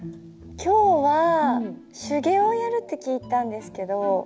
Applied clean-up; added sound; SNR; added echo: none; none; none; none.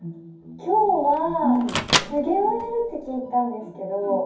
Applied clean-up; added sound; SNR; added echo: none; Microwave oven; 6 dB; reverberation time 0.6 s.